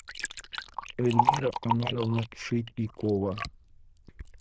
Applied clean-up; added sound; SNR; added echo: neural diffusion model UNIVERSE++.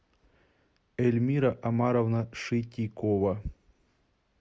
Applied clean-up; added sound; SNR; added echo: none; none; none; none.